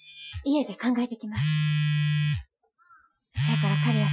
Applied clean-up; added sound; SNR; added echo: classical method Wiener filter.